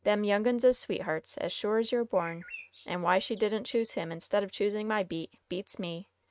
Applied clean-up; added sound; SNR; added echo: neural mask model RNNoise.